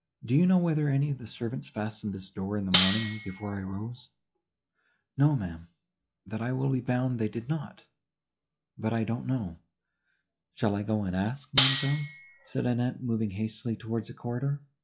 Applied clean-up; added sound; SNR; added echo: classical method log-MMSE.